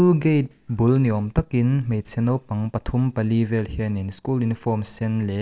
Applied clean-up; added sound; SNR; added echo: none; none; none; none.